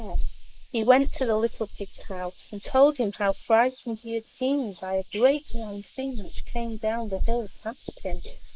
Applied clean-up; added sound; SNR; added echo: neural mask model Resemble Enhance denoiser.